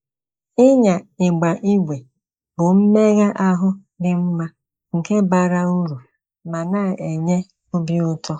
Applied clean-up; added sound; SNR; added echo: neural mask model Resemble Enhance denoiser.